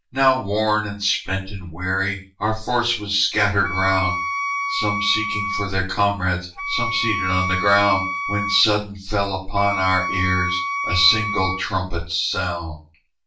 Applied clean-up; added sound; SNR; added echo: none; Wind instrument, woodwind instrument; 4 dB; reverberation time 0.3 s.